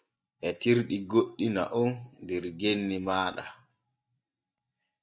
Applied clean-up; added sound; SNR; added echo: neural mask model DeepFilterNet 3.